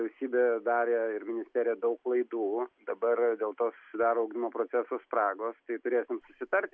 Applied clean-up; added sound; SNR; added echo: none; none; none; none.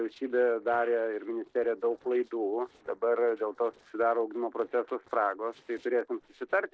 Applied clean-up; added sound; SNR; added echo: neural separator model SepFormer DNS4.